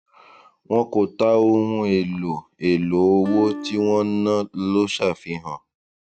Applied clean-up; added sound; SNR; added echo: none; Acoustic guitar; 10 dB; none.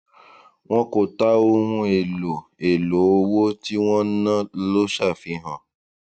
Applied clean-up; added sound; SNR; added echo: none; none; none; none.